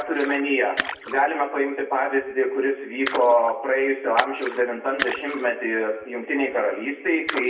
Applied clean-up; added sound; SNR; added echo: none; Splash, splatter; 12 dB; reverberation time 0.7 s.